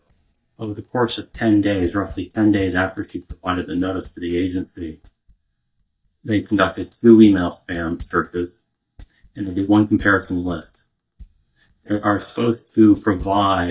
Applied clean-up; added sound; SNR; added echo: neural mask model DeepFilterNet 3.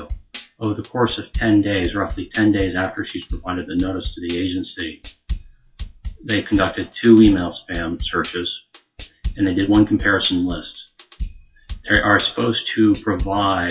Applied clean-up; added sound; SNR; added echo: classical method WPE with log-MMSE.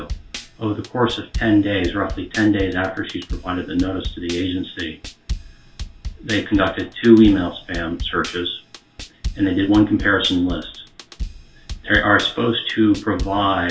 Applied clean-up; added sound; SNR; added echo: none; Drum kit; 12 dB; reverberation time 0.2 s.